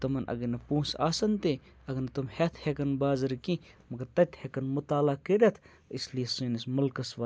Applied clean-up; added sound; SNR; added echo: none; none; none; none.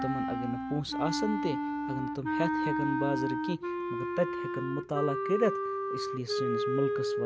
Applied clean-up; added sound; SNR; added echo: none; Wind instrument, woodwind instrument; -2 dB; none.